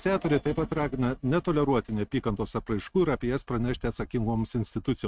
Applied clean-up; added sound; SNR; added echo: neural mask model RNNoise.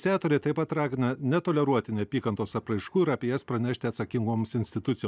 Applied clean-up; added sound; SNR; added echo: none; none; none; none.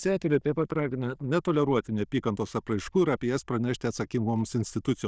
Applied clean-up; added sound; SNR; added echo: neural diffusion model UNIVERSE++.